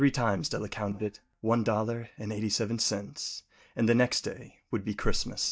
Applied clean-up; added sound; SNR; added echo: neural mask model DeepFilterNet 3.